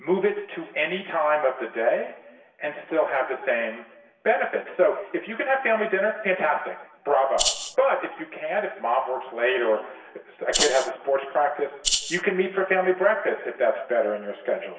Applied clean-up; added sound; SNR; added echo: none; Rattle (instrument); 0 dB; reverberation time 0.9 s.